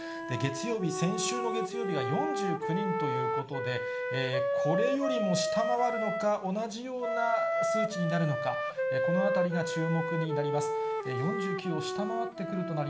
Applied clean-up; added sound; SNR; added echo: none; Wind instrument, woodwind instrument; -1 dB; reverberation time 0.7 s.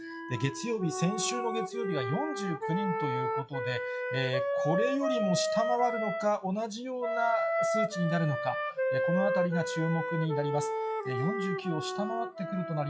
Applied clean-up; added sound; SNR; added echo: classical method WPE with log-MMSE.